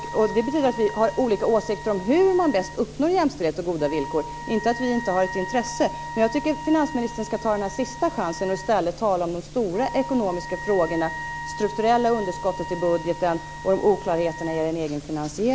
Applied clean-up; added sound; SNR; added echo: none; Wind instrument, woodwind instrument; 12 dB; none.